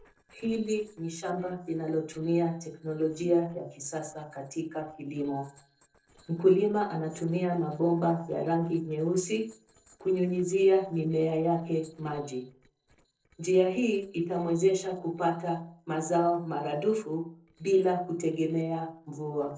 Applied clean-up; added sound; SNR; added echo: neural separator model SepFormer DNS4.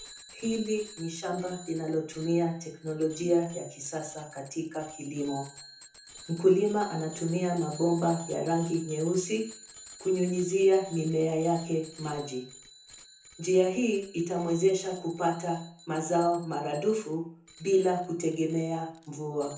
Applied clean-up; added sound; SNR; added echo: none; Bicycle bell; 19 dB; reverberation time 0.6 s.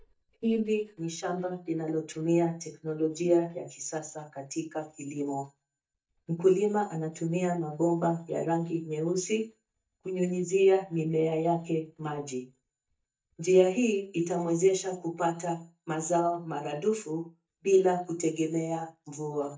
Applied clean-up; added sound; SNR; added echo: neural mask model DeepFilterNet 3.